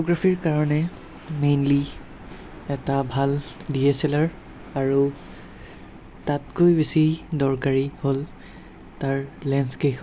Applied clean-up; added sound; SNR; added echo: none; none; none; none.